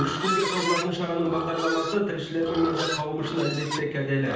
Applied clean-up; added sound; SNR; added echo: none; Livestock, farm animals, working animals; 5 dB; reverberation time 0.9 s.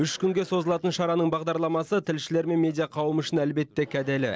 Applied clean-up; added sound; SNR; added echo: none; none; none; none.